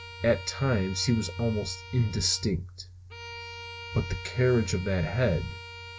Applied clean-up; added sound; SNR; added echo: none; Bowed string instrument; 15 dB; none.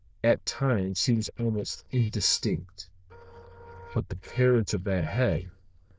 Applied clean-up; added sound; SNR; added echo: neural diffusion model UNIVERSE++.